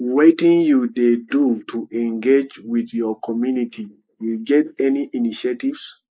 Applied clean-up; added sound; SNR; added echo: neural mask model Resemble Enhance denoiser.